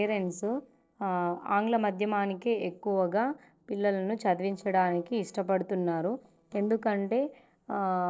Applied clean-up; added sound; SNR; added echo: neural separator model SepFormer DNS4.